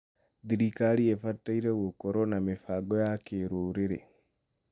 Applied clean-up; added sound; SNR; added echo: none; none; none; none.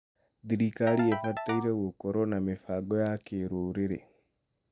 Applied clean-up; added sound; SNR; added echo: none; Ringtone / Keyboard (musical); 9 dB; none.